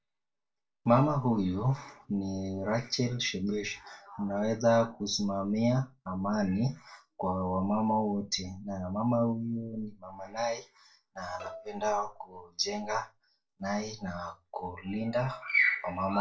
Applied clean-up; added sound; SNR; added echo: neural separator model SepFormer DNS4.